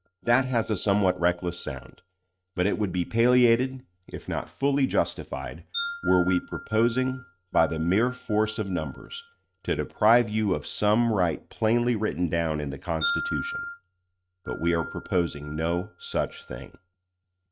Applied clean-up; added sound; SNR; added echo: neural mask model RNNoise.